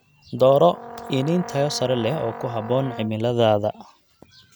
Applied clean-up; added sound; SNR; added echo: none; Brass instrument; 14 dB; none.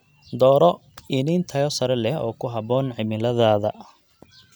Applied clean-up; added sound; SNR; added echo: none; none; none; none.